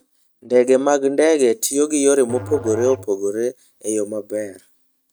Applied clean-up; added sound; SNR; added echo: neural mask model RNNoise.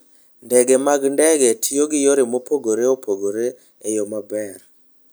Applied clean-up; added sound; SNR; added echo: none; none; none; none.